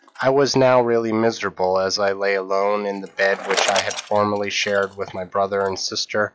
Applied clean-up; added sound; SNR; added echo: classical method log-MMSE.